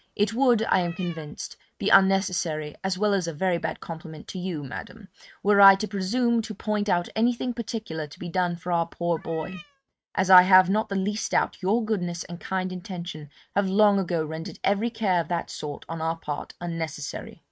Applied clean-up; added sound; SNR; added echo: neural mask model RNNoise.